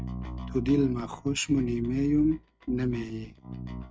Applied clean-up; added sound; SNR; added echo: neural mask model RNNoise.